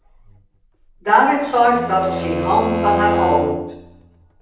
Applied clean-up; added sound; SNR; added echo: none; Bowed string instrument; 6 dB; reverberation time 0.8 s.